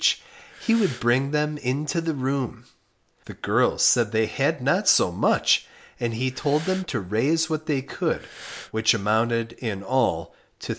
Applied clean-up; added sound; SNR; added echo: none; Breathing; 17 dB; none.